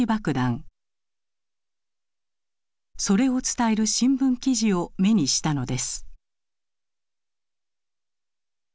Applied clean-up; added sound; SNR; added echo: none; none; none; none.